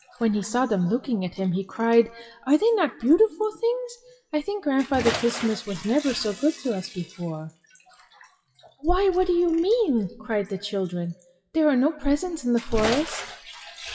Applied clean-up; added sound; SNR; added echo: classical method WPE with log-MMSE.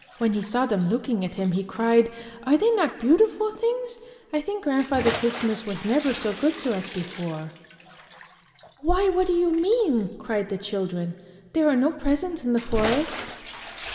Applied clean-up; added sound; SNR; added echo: none; Bathtub (filling or washing) / Splash, splatter; 14 dB; reverberation time 1.9 s.